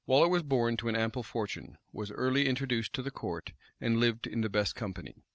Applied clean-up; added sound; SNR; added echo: none; none; none; none.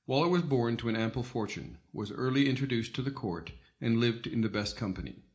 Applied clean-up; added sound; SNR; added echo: none; none; none; reverberation time 0.4 s.